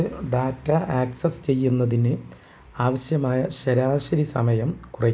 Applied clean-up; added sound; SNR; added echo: none; none; none; none.